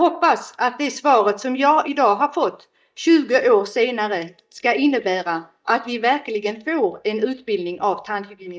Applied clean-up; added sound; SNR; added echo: neural mask model DeepFilterNet 3.